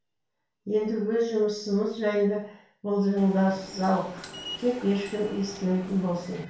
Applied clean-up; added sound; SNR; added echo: none; Subway, metro, underground; 15 dB; reverberation time 0.4 s.